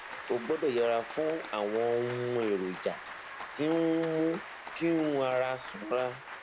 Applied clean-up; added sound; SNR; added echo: none; Applause; 12 dB; none.